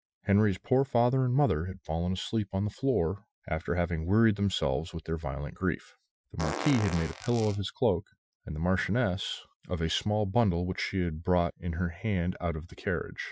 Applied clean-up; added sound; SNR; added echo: classical method Wiener filter.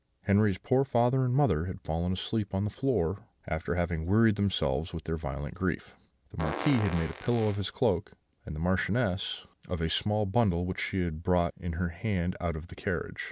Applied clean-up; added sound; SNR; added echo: none; Fart; 10 dB; none.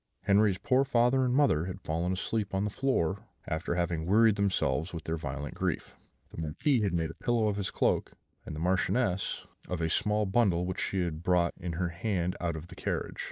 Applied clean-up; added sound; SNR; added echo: neural mask model Resemble Enhance denoiser.